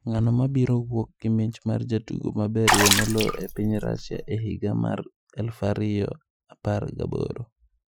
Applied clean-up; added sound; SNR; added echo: classical method Wiener filter.